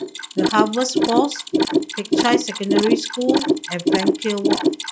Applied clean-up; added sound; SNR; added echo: classical method log-MMSE.